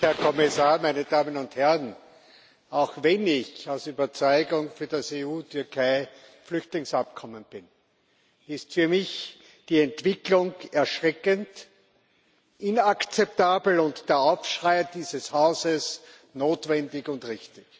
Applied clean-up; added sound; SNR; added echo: none; none; none; none.